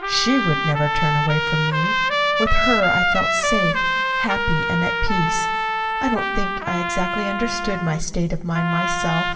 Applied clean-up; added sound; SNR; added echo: none; Trumpet; -1 dB; reverberation time 1.3 s.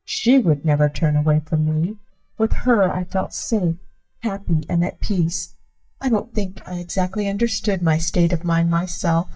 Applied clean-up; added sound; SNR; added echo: neural mask model DeepFilterNet 3.